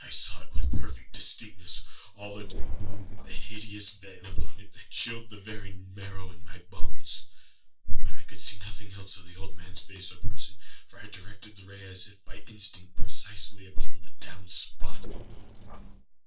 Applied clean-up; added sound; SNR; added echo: neural separator model SepFormer DNS4.